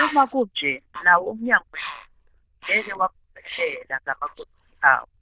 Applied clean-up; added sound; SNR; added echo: neural diffusion model UNIVERSE++.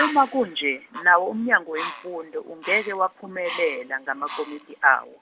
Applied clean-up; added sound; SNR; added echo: none; Bird; 11 dB; none.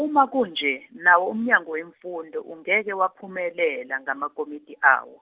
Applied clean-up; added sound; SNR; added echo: none; none; none; none.